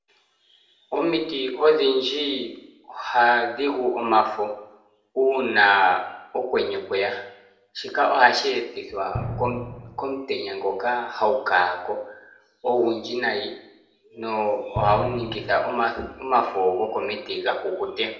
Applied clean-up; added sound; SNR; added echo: none; Drum; 8 dB; reverberation time 0.6 s.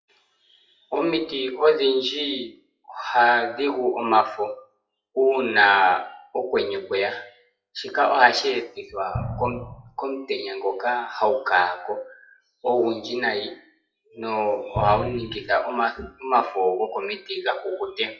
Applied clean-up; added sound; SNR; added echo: classical method WPE with log-MMSE.